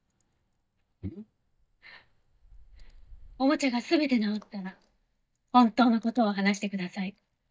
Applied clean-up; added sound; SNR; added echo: neural mask model DeepFilterNet 3.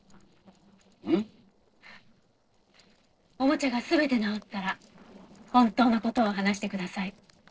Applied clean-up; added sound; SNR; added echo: neural separator model SepFormer DNS4.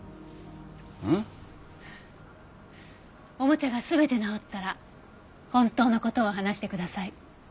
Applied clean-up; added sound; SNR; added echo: none; none; none; none.